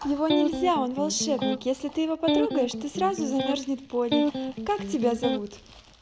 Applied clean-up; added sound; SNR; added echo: none; Electric guitar; 2 dB; none.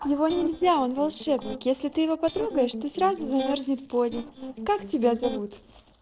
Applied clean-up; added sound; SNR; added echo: neural separator model SepFormer DNS4.